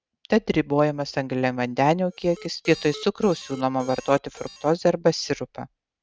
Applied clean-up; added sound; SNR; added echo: none; Alarm; 20 dB; none.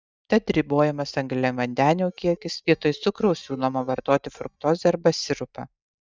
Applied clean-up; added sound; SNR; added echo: neural mask model DeepFilterNet 3.